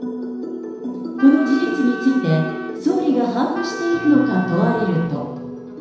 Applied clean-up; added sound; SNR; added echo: none; Wind instrument, woodwind instrument; 13 dB; reverberation time 1.0 s.